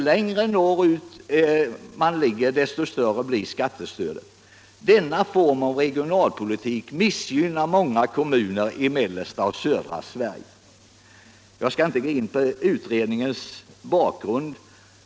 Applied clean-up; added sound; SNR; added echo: none; none; none; none.